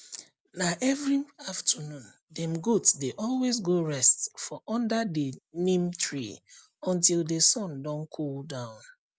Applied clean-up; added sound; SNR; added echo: none; none; none; none.